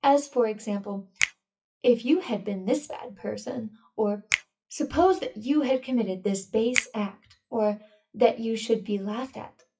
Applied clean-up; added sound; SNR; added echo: classical method WPE with log-MMSE.